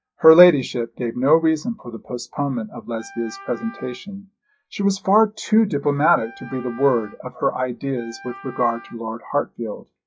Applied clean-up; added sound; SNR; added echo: classical method log-MMSE.